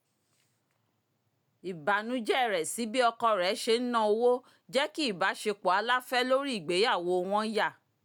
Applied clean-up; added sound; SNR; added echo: none; none; none; none.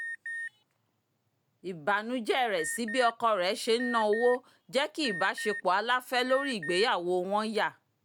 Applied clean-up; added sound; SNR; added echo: none; Alarm; 12 dB; none.